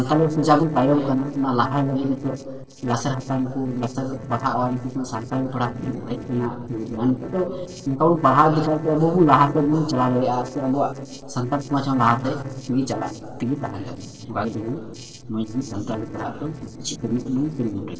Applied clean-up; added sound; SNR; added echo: neural separator model SepFormer DNS4.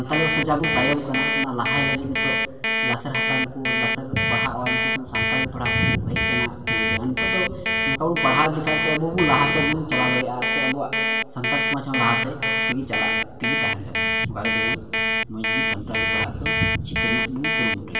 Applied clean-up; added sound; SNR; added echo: none; Alarm; -3 dB; reverberation time 2.1 s.